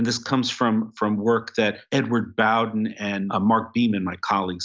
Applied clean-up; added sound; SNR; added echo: none; none; none; none.